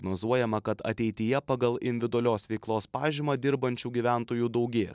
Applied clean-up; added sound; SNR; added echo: none; none; none; none.